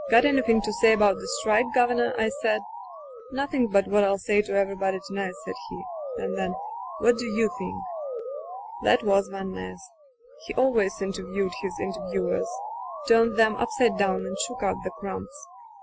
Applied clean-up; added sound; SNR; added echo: classical method Wiener filter.